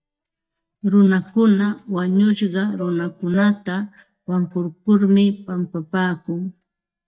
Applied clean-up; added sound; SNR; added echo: neural mask model DeepFilterNet 3.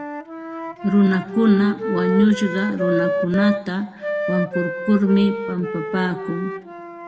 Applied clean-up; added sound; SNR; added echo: none; Wind instrument, woodwind instrument; 6 dB; reverberation time 1.4 s.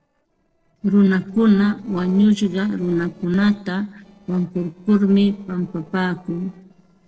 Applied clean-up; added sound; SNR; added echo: neural separator model SepFormer DNS4.